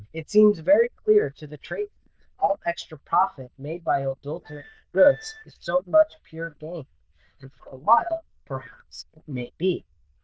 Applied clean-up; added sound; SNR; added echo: neural diffusion model UNIVERSE++.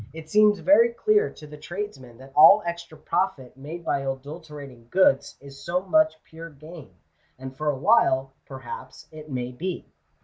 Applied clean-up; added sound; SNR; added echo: none; none; none; none.